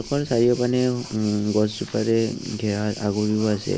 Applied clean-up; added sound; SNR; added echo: none; Waves, surf; 17 dB; none.